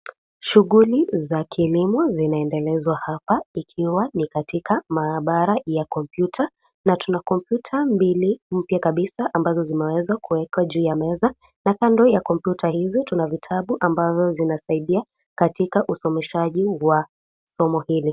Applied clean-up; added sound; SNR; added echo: none; none; none; none.